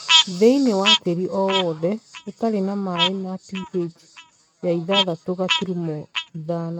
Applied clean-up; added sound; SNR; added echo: neural mask model RNNoise.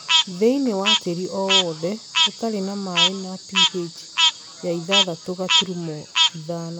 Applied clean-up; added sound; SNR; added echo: none; Frog; -3 dB; none.